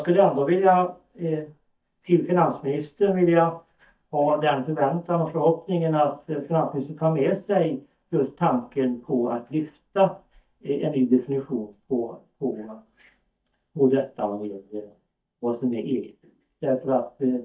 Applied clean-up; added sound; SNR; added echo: neural mask model DeepFilterNet 3.